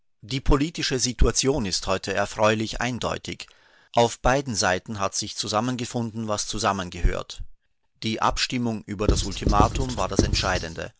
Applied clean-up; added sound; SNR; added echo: none; Writing; 0 dB; none.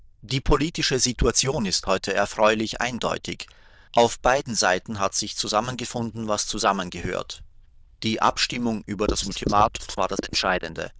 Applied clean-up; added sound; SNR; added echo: neural diffusion model UNIVERSE++.